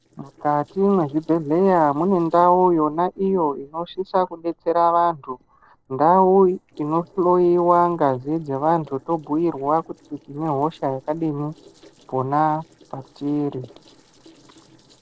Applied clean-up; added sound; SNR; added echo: neural separator model SepFormer DNS4.